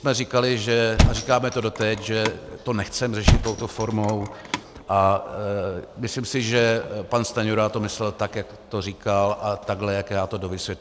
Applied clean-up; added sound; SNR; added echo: none; Thump, thud; 0 dB; none.